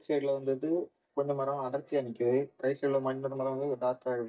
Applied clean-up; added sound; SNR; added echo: neural mask model DeepFilterNet 3.